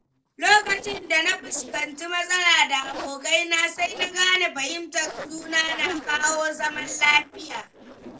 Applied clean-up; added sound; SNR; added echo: neural separator model SepFormer DNS4.